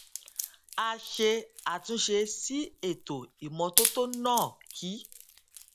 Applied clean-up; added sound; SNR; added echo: none; Wood; 4 dB; none.